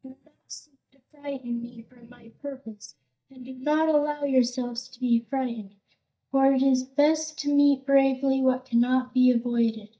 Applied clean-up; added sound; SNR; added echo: neural mask model DeepFilterNet 3.